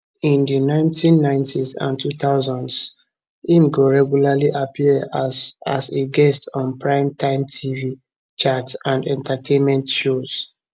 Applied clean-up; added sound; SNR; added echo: none; none; none; none.